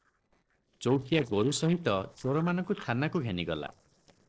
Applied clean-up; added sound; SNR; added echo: neural separator model SepFormer DNS4.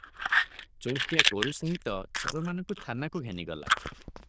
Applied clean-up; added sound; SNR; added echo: neural diffusion model UNIVERSE++.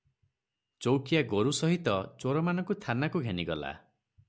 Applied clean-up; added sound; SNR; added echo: none; none; none; none.